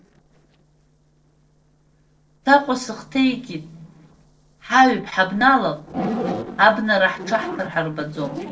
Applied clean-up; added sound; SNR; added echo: neural separator model SepFormer DNS4.